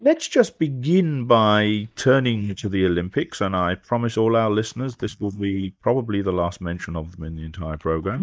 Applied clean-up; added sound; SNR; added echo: neural mask model DeepFilterNet 3.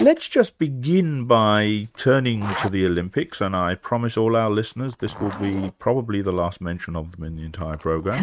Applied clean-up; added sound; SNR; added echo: neural mask model RNNoise.